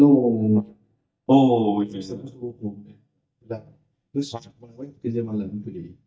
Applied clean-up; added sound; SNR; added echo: neural mask model DeepFilterNet 3.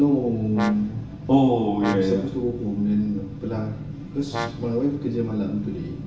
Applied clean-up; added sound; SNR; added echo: none; Brass instrument; 12 dB; reverberation time 0.9 s.